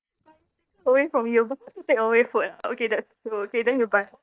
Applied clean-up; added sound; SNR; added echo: neural mask model DeepFilterNet 3.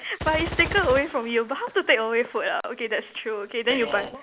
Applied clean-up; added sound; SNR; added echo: none; Gunshot, gunfire; 13 dB; none.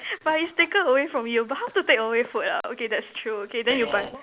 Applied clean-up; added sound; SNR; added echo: none; none; none; none.